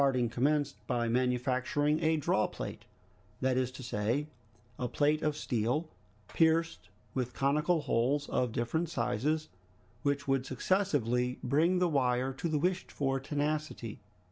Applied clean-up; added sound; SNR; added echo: none; none; none; none.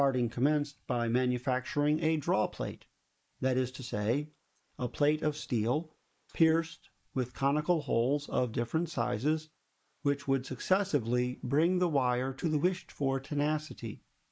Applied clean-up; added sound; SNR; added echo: neural mask model Resemble Enhance denoiser.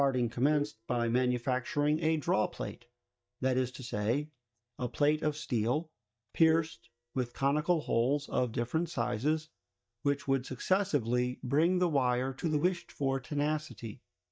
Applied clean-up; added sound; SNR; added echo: neural mask model DeepFilterNet 3.